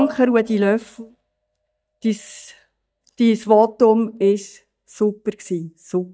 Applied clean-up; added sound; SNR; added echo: neural mask model DeepFilterNet 3.